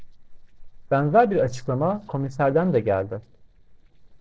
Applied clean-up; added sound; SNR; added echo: neural separator model SepFormer DNS4.